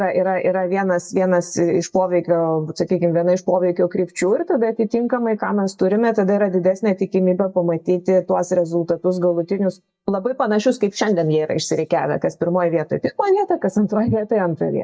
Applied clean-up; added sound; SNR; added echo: neural mask model DeepFilterNet 3.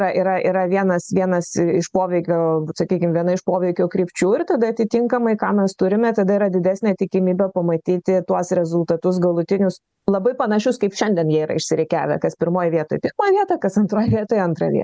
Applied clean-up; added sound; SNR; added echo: none; none; none; none.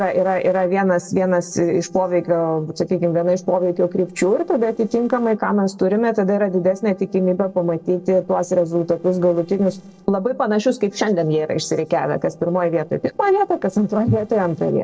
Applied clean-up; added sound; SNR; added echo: neural separator model SepFormer DNS4.